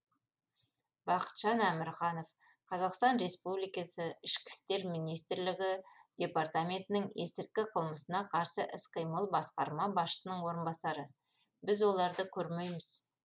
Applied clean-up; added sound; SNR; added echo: none; none; none; none.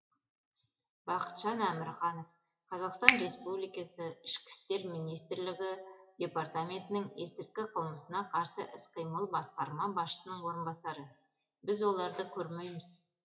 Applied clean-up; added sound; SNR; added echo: classical method WPE with log-MMSE.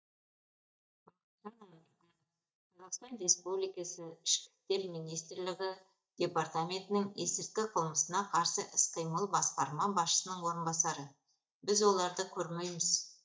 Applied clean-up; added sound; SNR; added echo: neural mask model DeepFilterNet 3.